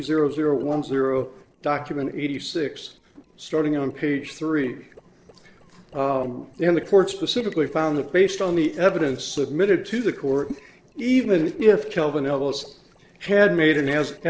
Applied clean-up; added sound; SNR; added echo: neural separator model SepFormer DNS4.